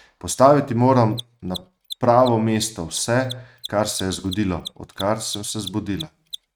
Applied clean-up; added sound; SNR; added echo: neural mask model RNNoise.